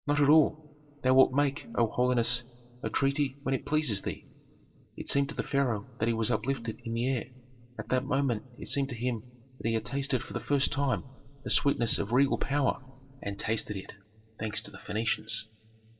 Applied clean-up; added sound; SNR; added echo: neural separator model SepFormer DNS4.